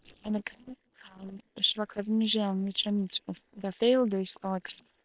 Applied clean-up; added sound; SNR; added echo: neural separator model SepFormer WHAM!.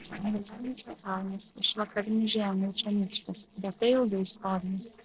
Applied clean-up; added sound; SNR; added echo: neural separator model SepFormer DNS4.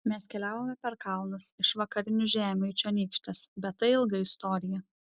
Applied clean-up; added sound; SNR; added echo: none; none; none; none.